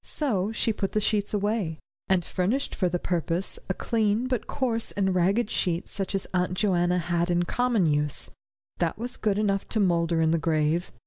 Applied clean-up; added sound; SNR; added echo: none; none; none; none.